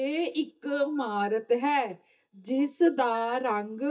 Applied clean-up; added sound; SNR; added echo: neural mask model DeepFilterNet 3.